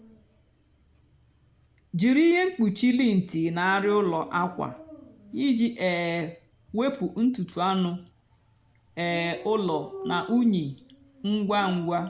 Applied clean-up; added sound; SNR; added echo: none; Dog; 19 dB; none.